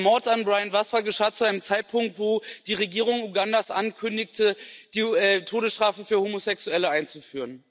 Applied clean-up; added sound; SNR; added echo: none; none; none; none.